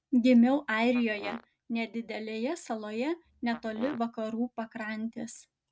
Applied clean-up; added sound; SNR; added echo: neural mask model RNNoise.